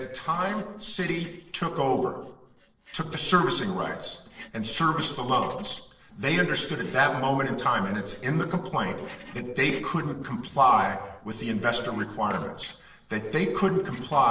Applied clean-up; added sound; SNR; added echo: neural separator model SepFormer DNS4.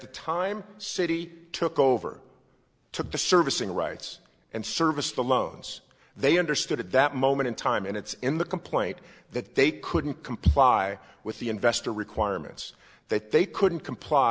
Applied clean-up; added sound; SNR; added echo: none; none; none; none.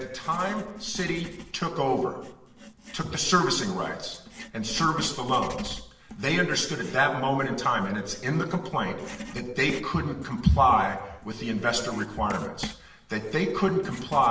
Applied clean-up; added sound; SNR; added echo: none; Writing; 16 dB; reverberation time 0.9 s.